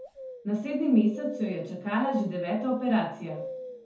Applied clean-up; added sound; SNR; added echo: none; Bird vocalization, bird call, bird song; 15 dB; reverberation time 0.6 s.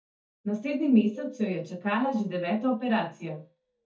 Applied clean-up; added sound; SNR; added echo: neural mask model DeepFilterNet 3.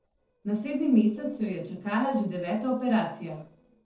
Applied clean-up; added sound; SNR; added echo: neural separator model SepFormer DNS4.